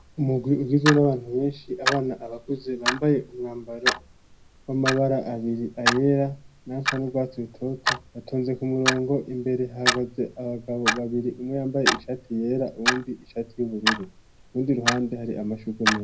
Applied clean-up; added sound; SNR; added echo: none; Clock; 4 dB; reverberation time 0.3 s.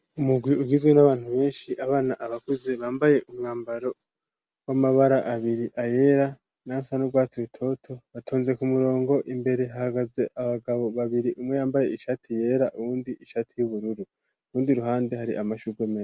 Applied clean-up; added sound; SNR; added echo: none; none; none; none.